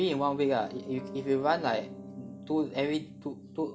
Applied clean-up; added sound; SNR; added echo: none; Piano; 13 dB; none.